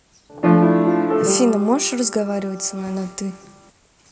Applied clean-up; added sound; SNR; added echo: none; Piano; -3 dB; none.